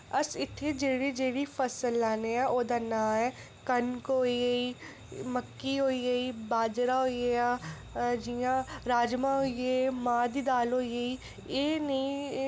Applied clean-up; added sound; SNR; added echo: none; none; none; none.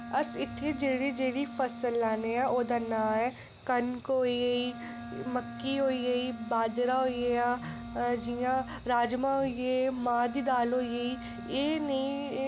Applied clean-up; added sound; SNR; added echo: none; Wind instrument, woodwind instrument; 13 dB; none.